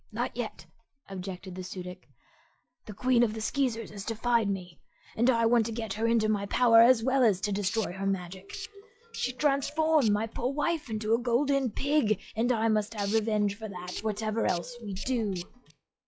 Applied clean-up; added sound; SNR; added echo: classical method log-MMSE.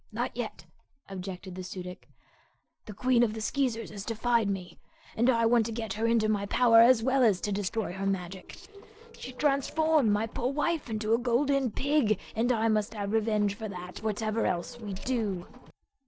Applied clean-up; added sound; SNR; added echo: neural separator model SepFormer DNS4.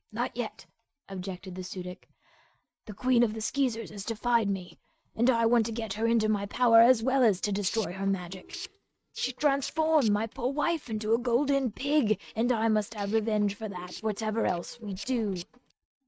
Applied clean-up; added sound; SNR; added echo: neural mask model RNNoise.